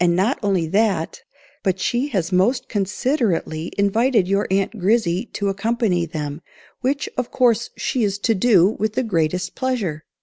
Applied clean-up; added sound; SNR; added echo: none; none; none; none.